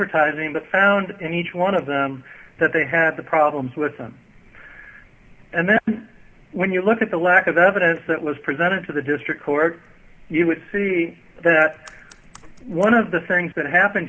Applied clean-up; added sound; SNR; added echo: none; none; none; none.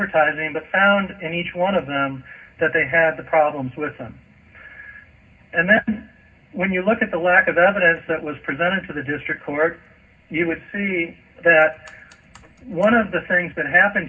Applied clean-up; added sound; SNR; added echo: none; none; none; reverberation time 0.4 s.